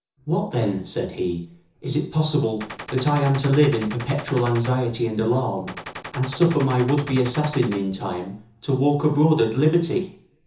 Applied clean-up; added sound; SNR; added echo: none; Gunshot, gunfire; 13 dB; reverberation time 0.6 s.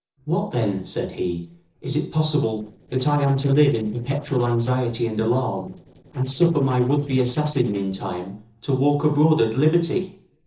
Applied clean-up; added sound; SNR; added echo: neural separator model SepFormer DNS4.